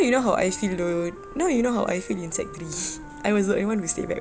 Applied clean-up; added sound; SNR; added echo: none; Wind instrument, woodwind instrument; 18 dB; none.